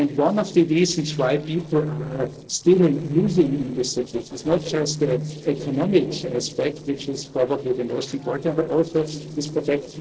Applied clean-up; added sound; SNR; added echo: neural separator model SepFormer DNS4.